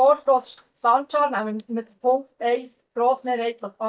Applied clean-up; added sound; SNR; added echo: neural mask model DeepFilterNet 3.